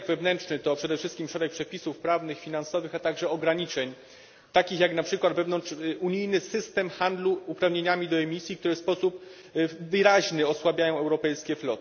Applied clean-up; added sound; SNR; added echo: none; none; none; none.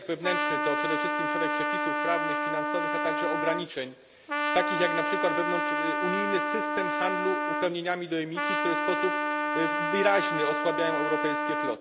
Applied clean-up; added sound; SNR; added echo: none; Trumpet; -2 dB; none.